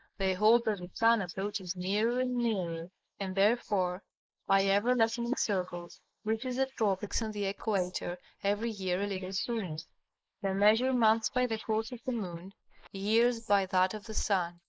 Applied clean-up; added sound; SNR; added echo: neural mask model Resemble Enhance denoiser.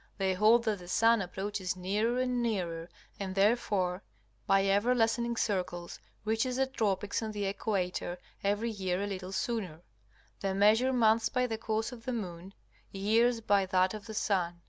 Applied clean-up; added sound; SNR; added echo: none; none; none; none.